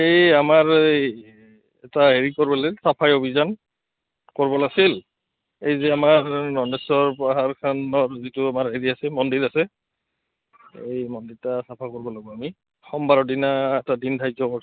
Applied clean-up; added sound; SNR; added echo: none; none; none; none.